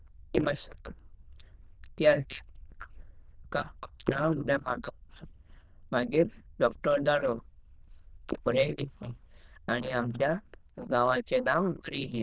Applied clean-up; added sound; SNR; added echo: neural diffusion model UNIVERSE++.